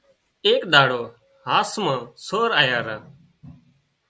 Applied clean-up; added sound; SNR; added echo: none; none; none; none.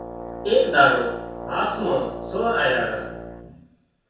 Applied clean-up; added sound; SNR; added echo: none; Brass instrument; 11 dB; reverberation time 0.7 s.